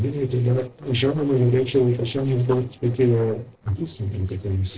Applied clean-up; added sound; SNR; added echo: neural separator model SepFormer DNS4.